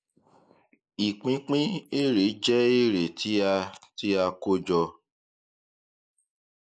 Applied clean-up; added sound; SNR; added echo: neural mask model Resemble Enhance denoiser.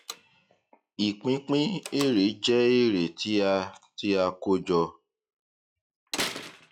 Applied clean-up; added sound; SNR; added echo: classical method log-MMSE.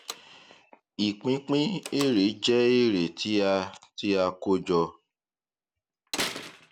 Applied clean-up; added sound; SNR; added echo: none; Slam; 15 dB; none.